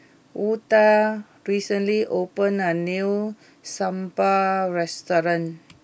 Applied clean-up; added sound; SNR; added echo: none; none; none; none.